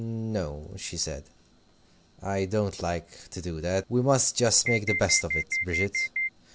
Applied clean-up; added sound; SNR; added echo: none; Alarm; 1 dB; none.